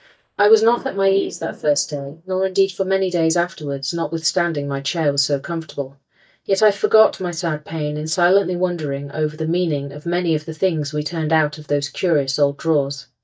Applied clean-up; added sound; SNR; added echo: neural mask model DeepFilterNet 3.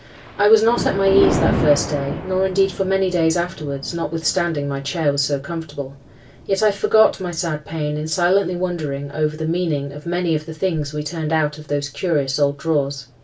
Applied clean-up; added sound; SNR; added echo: none; Thunder; 10 dB; reverberation time 0.2 s.